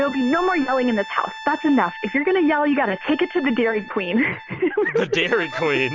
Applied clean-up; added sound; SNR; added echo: none; Brass instrument; 16 dB; none.